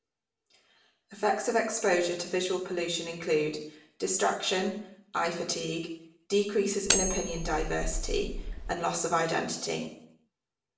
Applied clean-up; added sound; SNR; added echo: none; Cutlery, silverware; 0 dB; reverberation time 0.6 s.